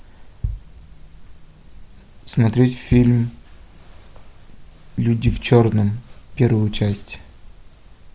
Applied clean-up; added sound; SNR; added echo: none; Bass drum; 13 dB; none.